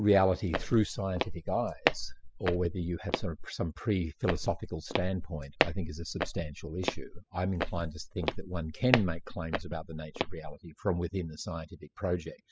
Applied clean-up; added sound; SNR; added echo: classical method spectral subtraction.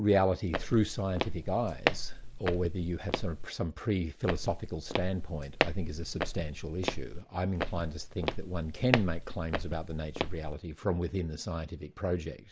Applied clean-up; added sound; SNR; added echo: none; Walk, footsteps; 2 dB; none.